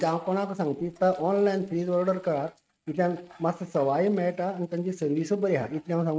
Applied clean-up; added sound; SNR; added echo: neural mask model RNNoise.